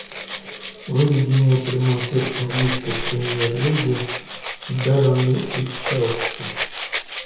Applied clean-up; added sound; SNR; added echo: none; Rattle (instrument); 8 dB; reverberation time 0.9 s.